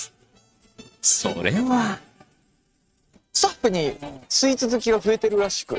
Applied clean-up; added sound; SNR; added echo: neural mask model RNNoise.